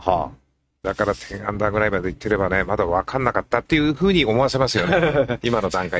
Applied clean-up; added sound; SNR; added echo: neural mask model RNNoise.